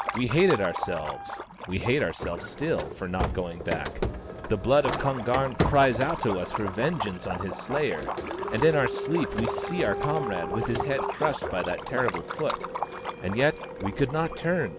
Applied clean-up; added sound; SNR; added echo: none; Liquid + Printer; 4 dB; none.